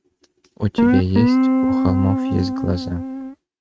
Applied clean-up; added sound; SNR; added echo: neural mask model RNNoise.